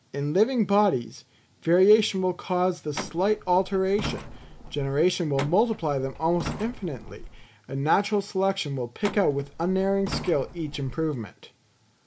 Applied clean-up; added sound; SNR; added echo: none; Truck; 12 dB; none.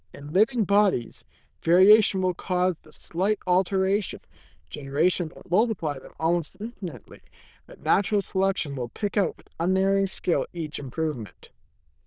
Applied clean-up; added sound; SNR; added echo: neural diffusion model UNIVERSE++.